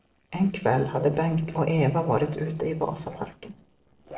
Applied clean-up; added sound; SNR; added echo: neural separator model SepFormer DNS4.